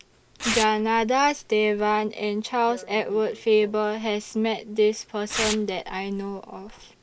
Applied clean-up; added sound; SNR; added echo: none; Tearing; 13 dB; none.